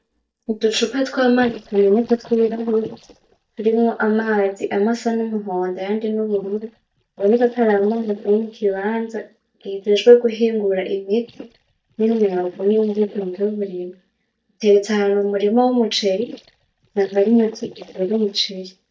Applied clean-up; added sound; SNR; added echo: neural mask model DeepFilterNet 3.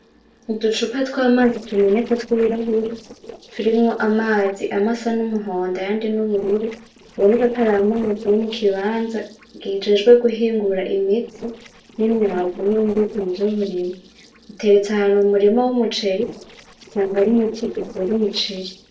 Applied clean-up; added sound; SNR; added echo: neural separator model SepFormer DNS4.